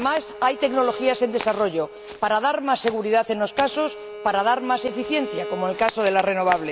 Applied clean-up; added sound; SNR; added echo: none; Bowed string instrument + Walk, footsteps; 12 dB; none.